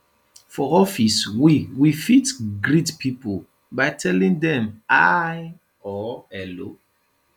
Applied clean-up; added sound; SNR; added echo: none; none; none; none.